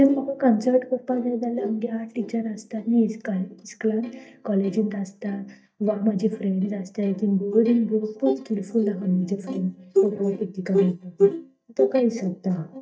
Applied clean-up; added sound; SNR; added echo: neural mask model DeepFilterNet 3.